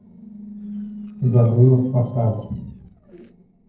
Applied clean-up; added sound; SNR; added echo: neural separator model SepFormer DNS4.